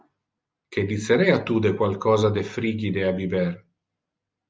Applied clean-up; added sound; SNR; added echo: none; none; none; none.